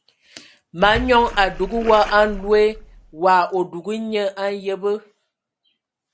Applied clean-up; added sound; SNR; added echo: none; Splash, splatter; 12 dB; none.